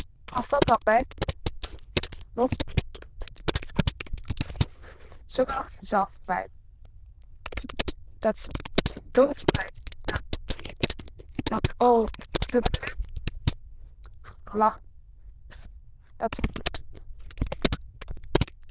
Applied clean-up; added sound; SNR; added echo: neural diffusion model UNIVERSE++.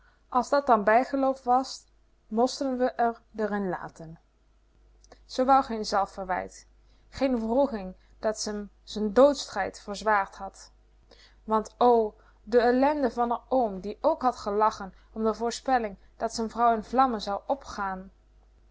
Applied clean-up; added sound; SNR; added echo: none; none; none; none.